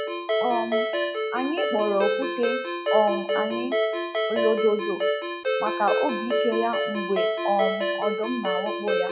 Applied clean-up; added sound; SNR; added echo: classical method log-MMSE.